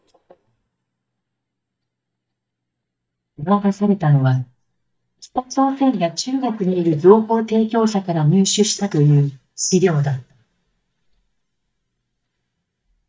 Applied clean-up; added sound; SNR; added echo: neural mask model DeepFilterNet 3.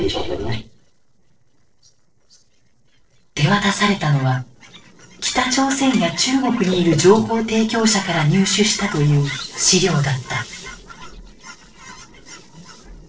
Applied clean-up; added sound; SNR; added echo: neural separator model SepFormer DNS4.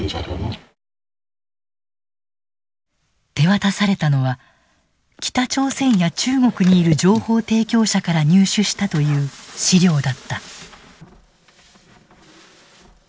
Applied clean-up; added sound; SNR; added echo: none; none; none; none.